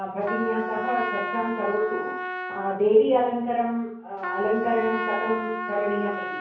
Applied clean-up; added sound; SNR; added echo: none; Trumpet; 6 dB; reverberation time 0.6 s.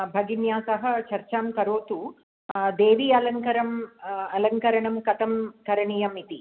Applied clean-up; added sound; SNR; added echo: none; none; none; none.